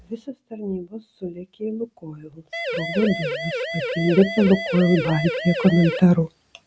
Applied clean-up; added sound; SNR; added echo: none; Siren; 5 dB; none.